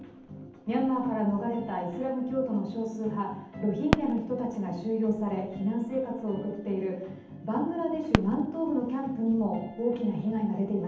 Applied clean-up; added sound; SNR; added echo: none; Fireworks; 9 dB; reverberation time 0.8 s.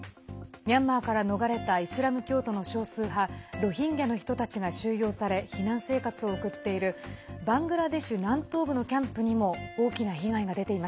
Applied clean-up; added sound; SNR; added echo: none; none; none; none.